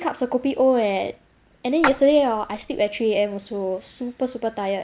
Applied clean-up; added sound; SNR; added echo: none; Splash, splatter; 7 dB; none.